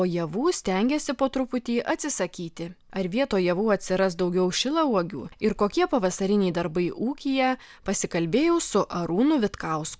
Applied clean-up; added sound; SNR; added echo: none; none; none; none.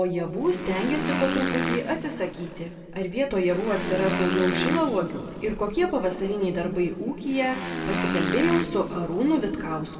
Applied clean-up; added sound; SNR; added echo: none; Motorcycle; 5 dB; reverberation time 2.0 s.